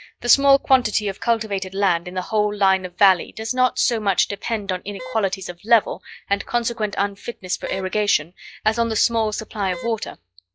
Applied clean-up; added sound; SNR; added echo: classical method log-MMSE.